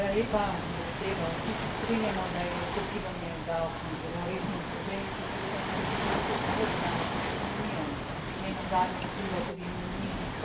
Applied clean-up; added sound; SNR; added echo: none; Waves, surf; -1 dB; reverberation time 0.7 s.